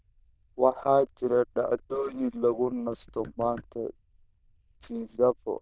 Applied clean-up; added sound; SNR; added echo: neural diffusion model UNIVERSE++.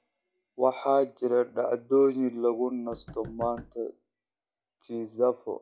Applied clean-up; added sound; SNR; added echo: classical method log-MMSE.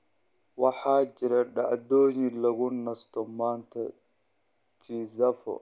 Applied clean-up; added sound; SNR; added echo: none; none; none; none.